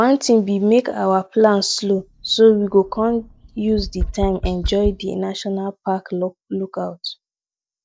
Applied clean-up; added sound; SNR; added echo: neural mask model DeepFilterNet 3.